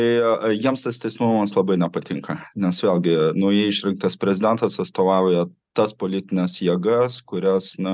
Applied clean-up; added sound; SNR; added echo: none; none; none; none.